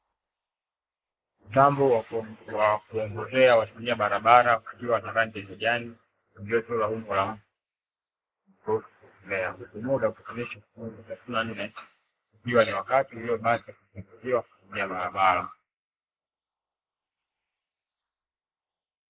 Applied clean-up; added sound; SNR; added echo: neural mask model Resemble Enhance denoiser.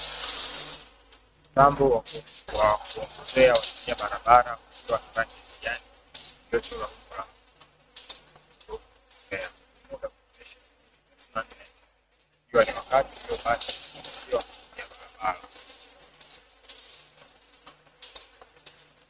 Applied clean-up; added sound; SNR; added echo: neural mask model RNNoise.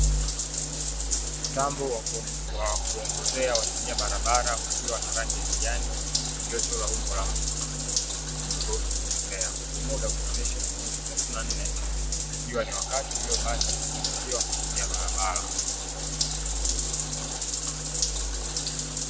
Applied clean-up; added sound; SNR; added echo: none; Bathtub (filling or washing); -1 dB; none.